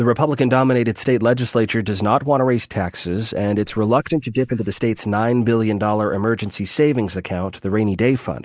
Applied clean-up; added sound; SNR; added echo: neural mask model Resemble Enhance denoiser.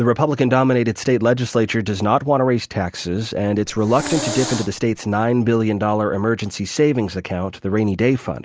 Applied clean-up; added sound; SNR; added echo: none; Hiss; 10 dB; none.